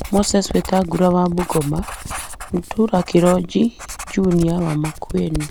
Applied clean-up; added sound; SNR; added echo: none; Writing; 12 dB; none.